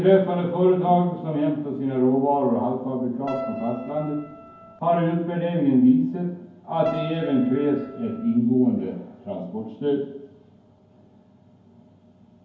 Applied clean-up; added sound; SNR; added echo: none; Keyboard (musical); 12 dB; reverberation time 0.9 s.